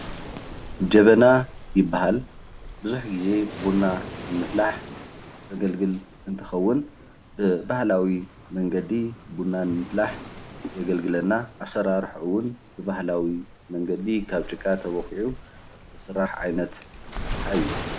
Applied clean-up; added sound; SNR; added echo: none; Waves, surf; 13 dB; none.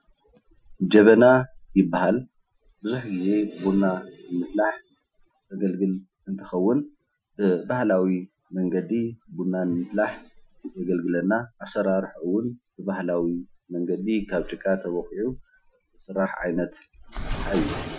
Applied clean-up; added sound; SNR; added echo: classical method Wiener filter.